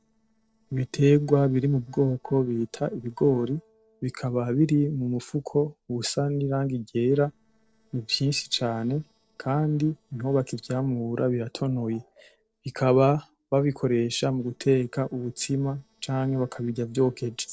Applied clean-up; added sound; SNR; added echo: neural separator model SepFormer DNS4.